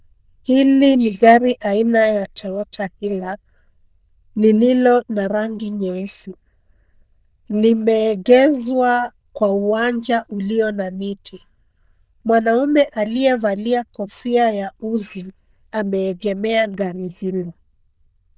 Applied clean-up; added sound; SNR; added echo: neural diffusion model UNIVERSE++.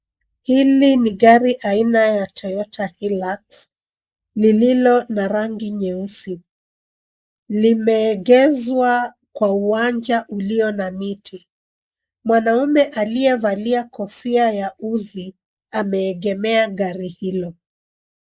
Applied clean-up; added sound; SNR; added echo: neural mask model Resemble Enhance denoiser.